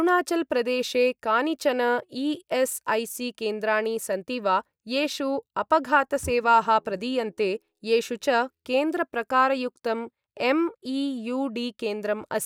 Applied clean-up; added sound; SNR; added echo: neural mask model DeepFilterNet 3.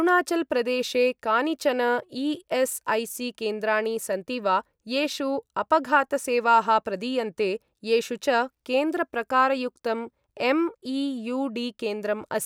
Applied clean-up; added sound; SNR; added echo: none; none; none; none.